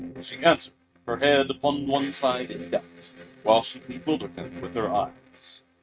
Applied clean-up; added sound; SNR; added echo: neural mask model RNNoise.